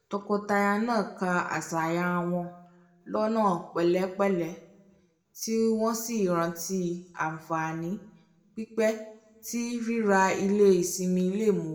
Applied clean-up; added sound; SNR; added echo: none; none; none; reverberation time 0.6 s.